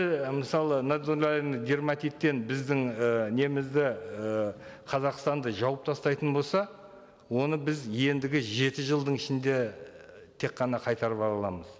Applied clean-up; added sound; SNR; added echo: none; none; none; none.